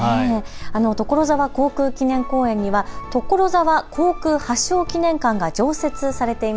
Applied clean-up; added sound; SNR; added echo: none; none; none; none.